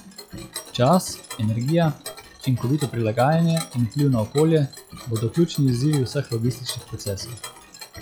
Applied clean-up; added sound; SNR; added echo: classical method log-MMSE.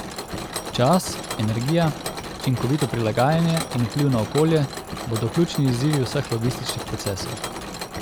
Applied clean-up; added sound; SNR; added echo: none; Mechanisms; 8 dB; none.